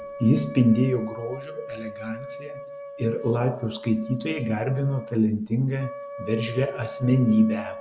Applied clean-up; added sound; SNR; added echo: none; Wind instrument, woodwind instrument; 13 dB; none.